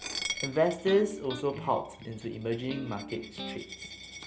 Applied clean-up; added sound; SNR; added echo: none; Coin (dropping) + Electric guitar; 9 dB; none.